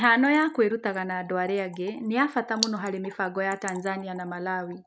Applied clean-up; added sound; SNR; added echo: none; Trickle, dribble / Splash, splatter; 15 dB; none.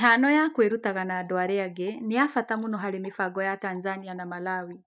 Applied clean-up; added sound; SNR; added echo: neural mask model DeepFilterNet 3.